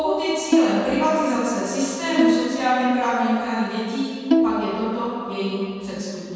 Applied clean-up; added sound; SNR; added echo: none; Bowed string instrument; 1 dB; reverberation time 2.1 s.